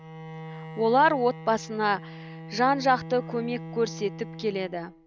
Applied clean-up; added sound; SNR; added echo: none; Bowed string instrument; 13 dB; none.